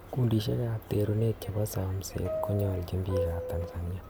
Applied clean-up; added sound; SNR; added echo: none; Subway, metro, underground; 8 dB; none.